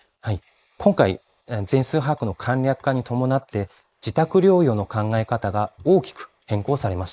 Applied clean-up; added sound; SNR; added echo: neural mask model Resemble Enhance denoiser.